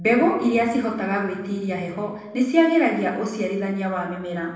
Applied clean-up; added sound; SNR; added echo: none; none; none; reverberation time 0.8 s.